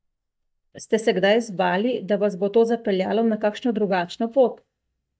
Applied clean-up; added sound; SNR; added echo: neural mask model DeepFilterNet 3.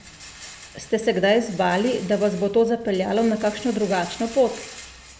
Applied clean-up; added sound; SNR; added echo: none; Rattle; 19 dB; none.